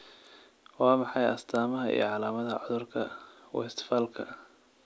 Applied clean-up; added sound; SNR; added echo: none; none; none; none.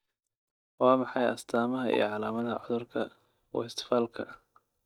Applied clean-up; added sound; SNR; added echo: neural mask model DeepFilterNet 3.